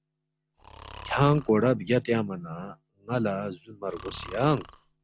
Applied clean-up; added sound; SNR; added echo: none; Breathing; 19 dB; none.